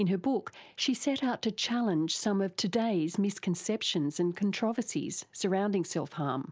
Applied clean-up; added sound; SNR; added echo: none; none; none; none.